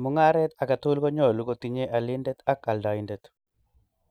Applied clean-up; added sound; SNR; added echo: none; none; none; none.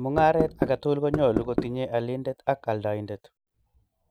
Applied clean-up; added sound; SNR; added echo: none; Knock; 3 dB; none.